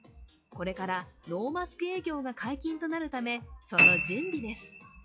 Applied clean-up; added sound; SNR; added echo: classical method log-MMSE.